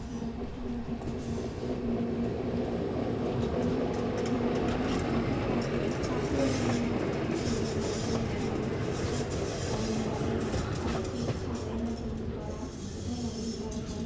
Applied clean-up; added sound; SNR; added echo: none; Vehicle; -4 dB; reverberation time 0.6 s.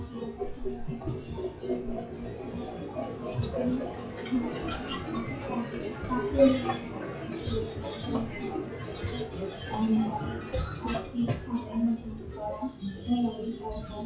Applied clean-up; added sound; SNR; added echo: classical method WPE with log-MMSE.